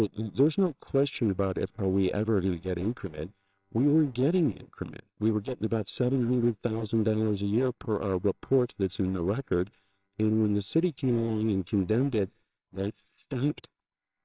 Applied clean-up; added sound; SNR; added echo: neural separator model SepFormer WHAMR!.